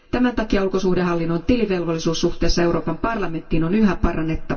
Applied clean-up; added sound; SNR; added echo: none; none; none; reverberation time 0.1 s.